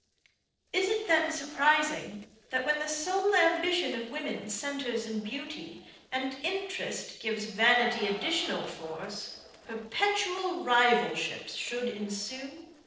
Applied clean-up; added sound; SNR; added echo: neural separator model SepFormer DNS4.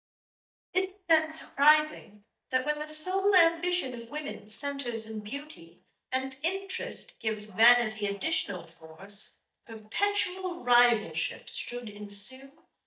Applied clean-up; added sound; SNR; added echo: neural mask model DeepFilterNet 3.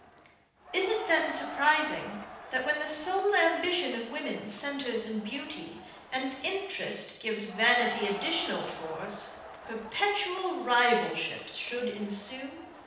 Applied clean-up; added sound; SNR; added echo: none; Crowd; 14 dB; reverberation time 0.9 s.